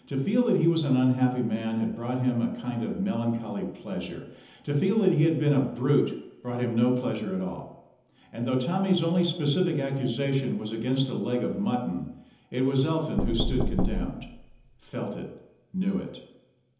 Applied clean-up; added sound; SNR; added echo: none; Knock; 2 dB; reverberation time 0.9 s.